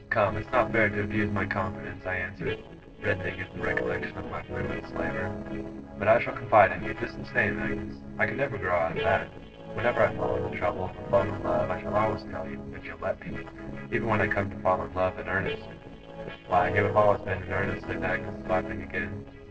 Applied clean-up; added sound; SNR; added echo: neural separator model SepFormer DNS4.